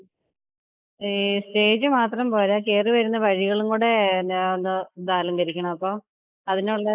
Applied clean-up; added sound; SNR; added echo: neural mask model Resemble Enhance denoiser.